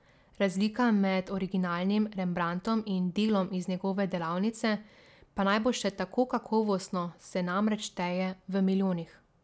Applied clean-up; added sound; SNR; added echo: none; none; none; none.